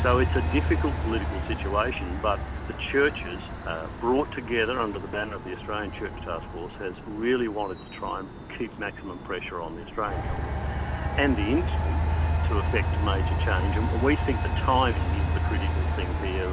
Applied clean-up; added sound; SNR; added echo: none; Train; -1 dB; none.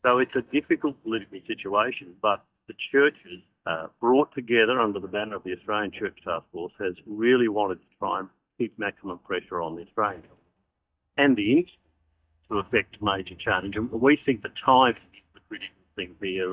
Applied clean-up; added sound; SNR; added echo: neural mask model DeepFilterNet 3.